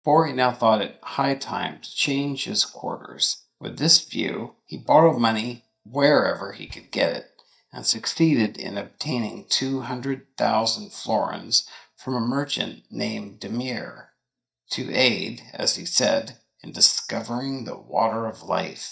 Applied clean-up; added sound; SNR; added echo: neural mask model DeepFilterNet 3.